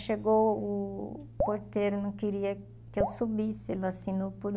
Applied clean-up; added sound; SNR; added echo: none; Drip; 9 dB; none.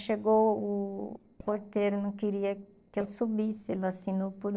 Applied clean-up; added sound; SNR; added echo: neural separator model SepFormer DNS4.